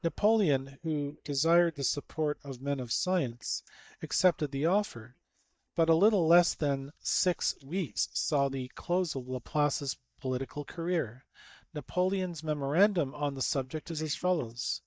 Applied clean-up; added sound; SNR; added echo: neural mask model DeepFilterNet 3.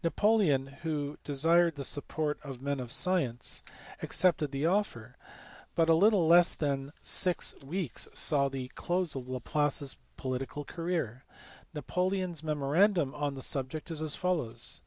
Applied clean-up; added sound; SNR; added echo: none; none; none; none.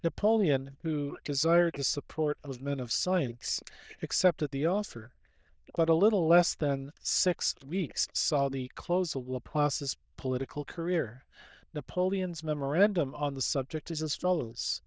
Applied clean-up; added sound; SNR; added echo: neural diffusion model UNIVERSE++.